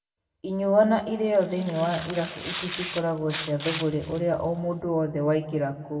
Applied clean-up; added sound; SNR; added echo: none; Tearing; 12 dB; reverberation time 1.3 s.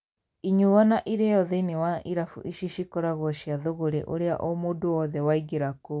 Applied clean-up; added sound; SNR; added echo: none; none; none; none.